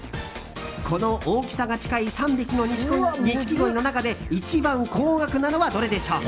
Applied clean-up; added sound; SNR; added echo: none; none; none; none.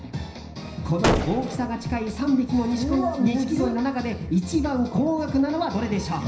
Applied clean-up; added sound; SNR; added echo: none; Gunshot, gunfire; 2 dB; reverberation time 0.5 s.